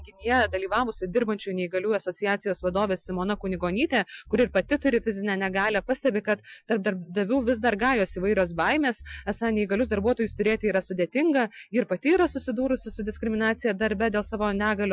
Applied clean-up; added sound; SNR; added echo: classical method Wiener filter.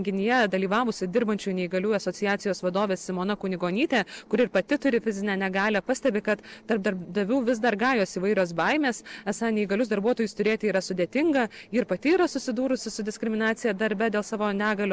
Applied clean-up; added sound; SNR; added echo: neural separator model SepFormer DNS4.